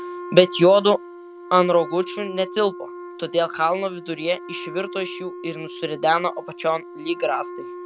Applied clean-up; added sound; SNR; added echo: none; Wind instrument, woodwind instrument; 13 dB; none.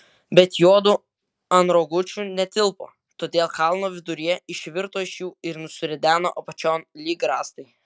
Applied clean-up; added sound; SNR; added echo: none; none; none; none.